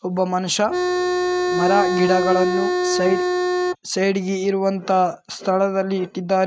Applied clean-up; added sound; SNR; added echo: neural mask model RNNoise.